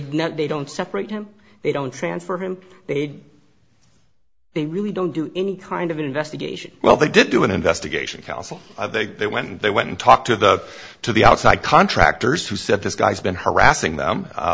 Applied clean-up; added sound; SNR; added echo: none; none; none; none.